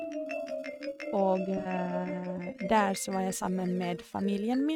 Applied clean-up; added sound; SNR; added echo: neural mask model RNNoise.